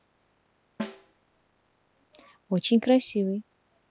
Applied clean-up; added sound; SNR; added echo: none; Snare drum; 15 dB; none.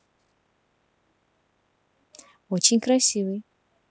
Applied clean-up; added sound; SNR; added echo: none; none; none; none.